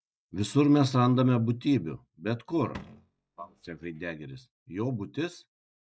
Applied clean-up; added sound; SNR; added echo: neural mask model DeepFilterNet 3.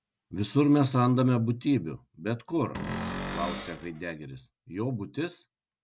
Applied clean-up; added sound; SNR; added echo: none; Cupboard open or close; 7 dB; none.